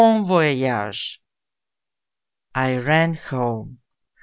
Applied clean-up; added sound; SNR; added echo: none; none; none; none.